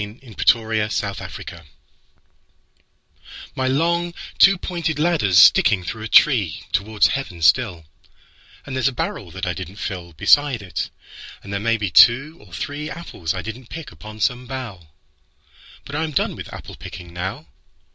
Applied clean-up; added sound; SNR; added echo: none; none; none; none.